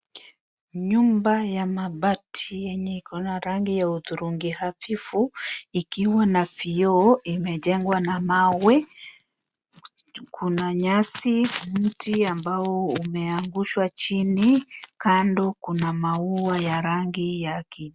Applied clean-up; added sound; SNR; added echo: none; none; none; none.